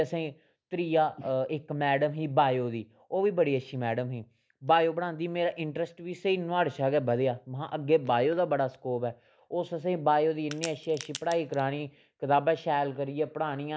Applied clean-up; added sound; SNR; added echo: none; Crack; 15 dB; none.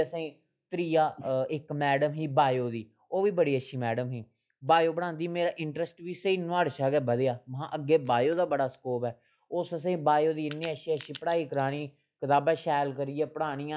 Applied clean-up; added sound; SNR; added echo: classical method log-MMSE.